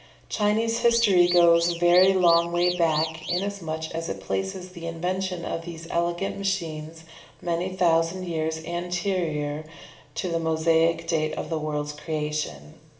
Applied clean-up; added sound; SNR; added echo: none; Alarm / Car; 7 dB; reverberation time 0.8 s.